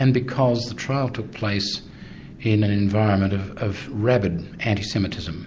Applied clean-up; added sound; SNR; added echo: none; none; none; none.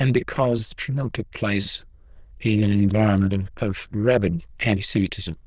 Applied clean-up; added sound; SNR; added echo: neural diffusion model UNIVERSE++.